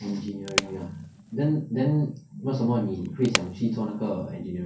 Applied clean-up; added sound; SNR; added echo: none; Wood; 7 dB; reverberation time 0.3 s.